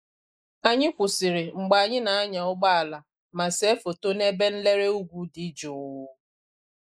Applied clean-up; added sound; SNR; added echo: neural mask model Resemble Enhance denoiser.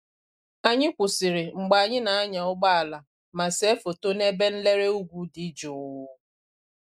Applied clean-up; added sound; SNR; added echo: none; none; none; none.